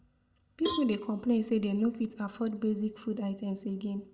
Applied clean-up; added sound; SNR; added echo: none; Cowbell; 10 dB; reverberation time 0.6 s.